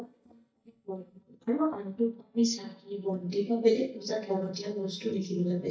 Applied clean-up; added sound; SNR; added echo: neural mask model DeepFilterNet 3.